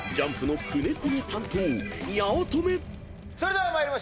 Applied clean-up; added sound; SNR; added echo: none; Vehicle; 19 dB; none.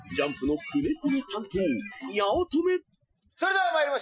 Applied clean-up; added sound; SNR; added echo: classical method Wiener filter.